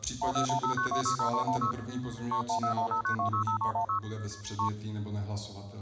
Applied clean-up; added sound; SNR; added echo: none; Telephone; -4 dB; reverberation time 0.9 s.